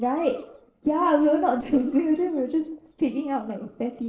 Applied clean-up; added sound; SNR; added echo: neural separator model SepFormer DNS4.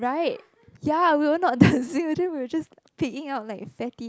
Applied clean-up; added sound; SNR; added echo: none; none; none; none.